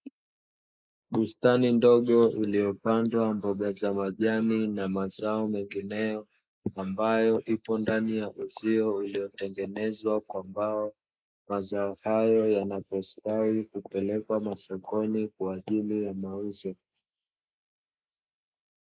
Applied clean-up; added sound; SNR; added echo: neural mask model Resemble Enhance denoiser.